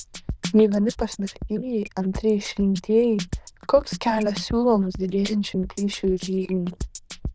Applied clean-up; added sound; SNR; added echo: neural diffusion model UNIVERSE++.